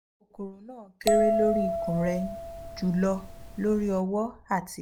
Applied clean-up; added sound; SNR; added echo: none; Bell; 0 dB; none.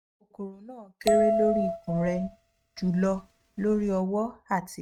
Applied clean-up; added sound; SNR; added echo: neural mask model RNNoise.